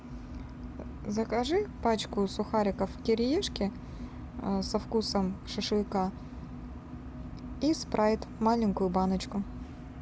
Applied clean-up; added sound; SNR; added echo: none; none; none; none.